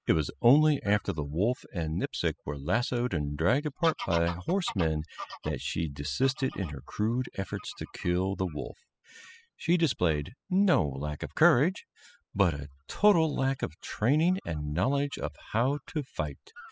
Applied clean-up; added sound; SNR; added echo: classical method spectral subtraction.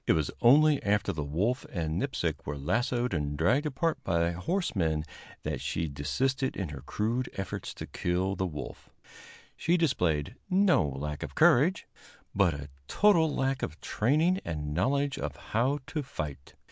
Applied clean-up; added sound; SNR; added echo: none; none; none; none.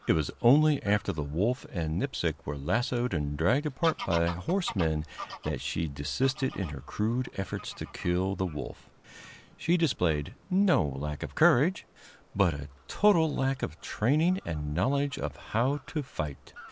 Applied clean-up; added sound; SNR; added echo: none; Bird vocalization, bird call, bird song / Fowl; 19 dB; none.